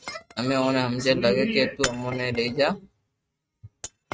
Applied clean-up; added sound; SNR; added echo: neural mask model RNNoise.